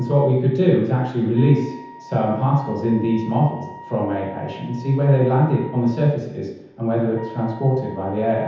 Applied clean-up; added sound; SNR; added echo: none; Wind instrument, woodwind instrument; 20 dB; reverberation time 0.9 s.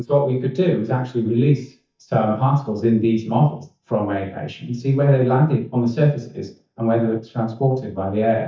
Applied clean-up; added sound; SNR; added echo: neural mask model DeepFilterNet 3.